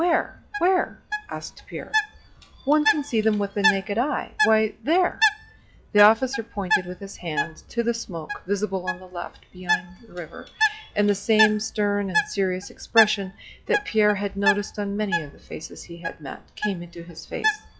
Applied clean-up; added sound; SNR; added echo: classical method log-MMSE.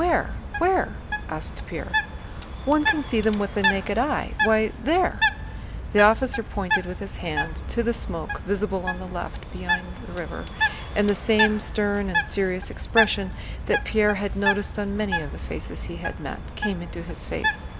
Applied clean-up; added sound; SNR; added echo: none; Bird; 3 dB; none.